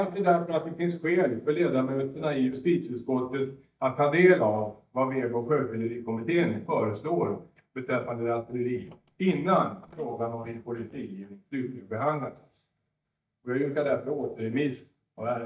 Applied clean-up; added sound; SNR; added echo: neural mask model DeepFilterNet 3.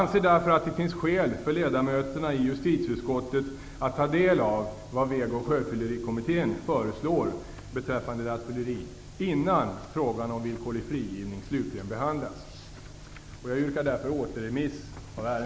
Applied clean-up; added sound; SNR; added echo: none; none; none; none.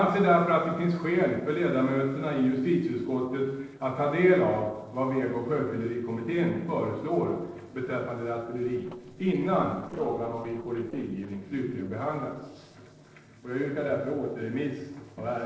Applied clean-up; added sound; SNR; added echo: neural separator model SepFormer DNS4.